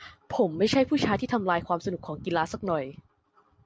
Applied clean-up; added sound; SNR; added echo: none; none; none; none.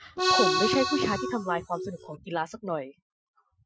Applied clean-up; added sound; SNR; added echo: classical method Wiener filter.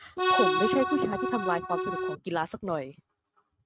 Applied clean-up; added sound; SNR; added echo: neural mask model RNNoise.